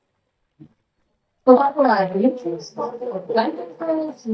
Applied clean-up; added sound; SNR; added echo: neural mask model DeepFilterNet 3.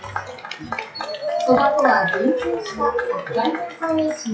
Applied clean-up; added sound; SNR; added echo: classical method WPE with log-MMSE.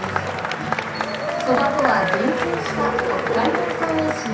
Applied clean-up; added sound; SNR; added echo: none; Applause / Crowd / Cheering; 0 dB; reverberation time 0.6 s.